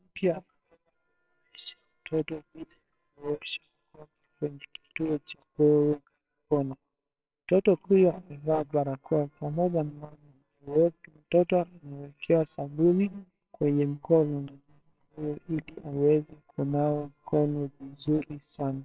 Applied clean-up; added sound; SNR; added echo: neural separator model SepFormer WHAMR!.